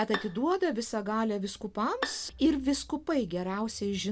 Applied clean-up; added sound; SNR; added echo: none; Bowed string instrument; 14 dB; none.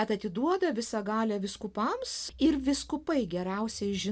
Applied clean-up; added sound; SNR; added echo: none; none; none; none.